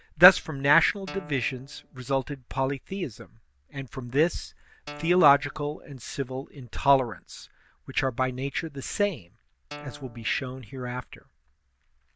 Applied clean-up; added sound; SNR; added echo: none; Guitar; 17 dB; none.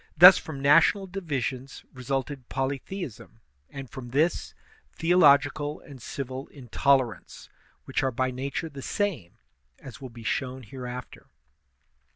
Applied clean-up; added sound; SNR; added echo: none; none; none; none.